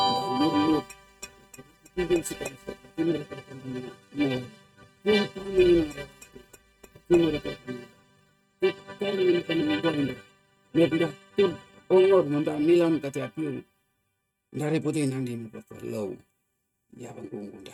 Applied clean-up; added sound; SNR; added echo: neural mask model RNNoise.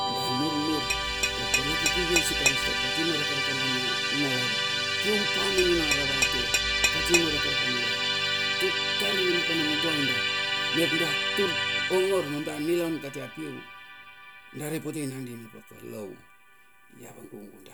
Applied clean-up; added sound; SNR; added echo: none; Tap / Glass + Musical instrument; -4 dB; none.